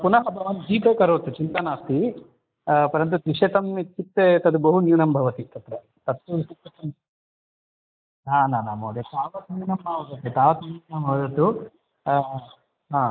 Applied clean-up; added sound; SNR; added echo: neural mask model Resemble Enhance denoiser.